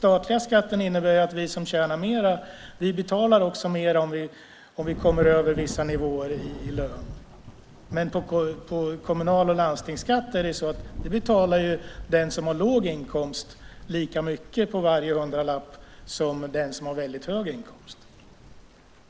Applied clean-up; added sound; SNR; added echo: none; Thunder / Rain; 15 dB; none.